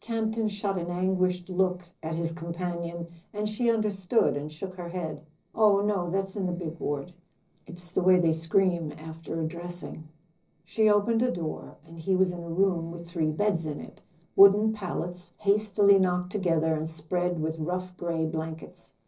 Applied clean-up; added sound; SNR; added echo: neural separator model SepFormer DNS4.